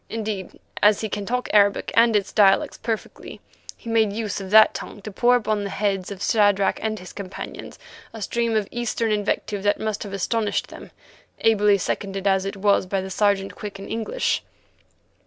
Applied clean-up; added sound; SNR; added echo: none; none; none; none.